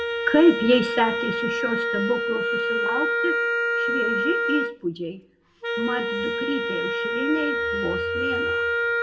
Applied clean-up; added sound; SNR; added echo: none; Wind instrument, woodwind instrument; -1 dB; reverberation time 0.5 s.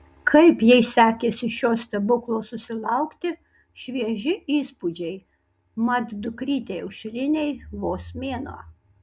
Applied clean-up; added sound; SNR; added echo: none; none; none; none.